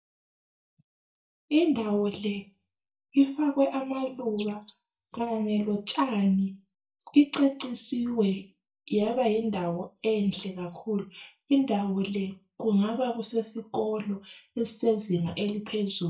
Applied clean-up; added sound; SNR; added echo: neural mask model DeepFilterNet 3.